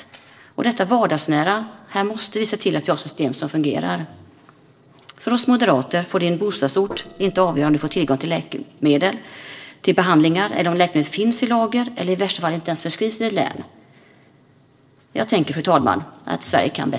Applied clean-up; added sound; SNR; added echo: neural separator model SepFormer DNS4.